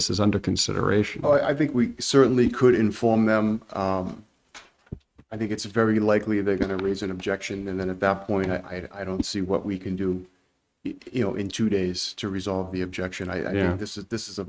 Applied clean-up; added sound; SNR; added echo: neural mask model RNNoise.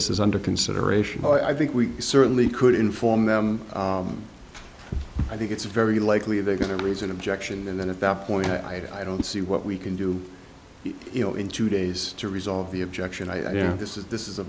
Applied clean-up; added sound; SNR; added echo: none; Whoosh, swoosh, swish; 14 dB; none.